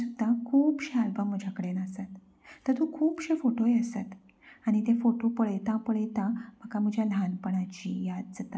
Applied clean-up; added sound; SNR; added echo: none; none; none; none.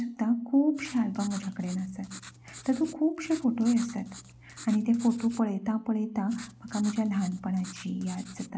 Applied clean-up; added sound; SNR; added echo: none; Writing; 18 dB; none.